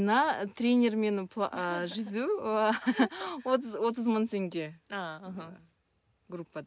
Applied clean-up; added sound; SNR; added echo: none; none; none; none.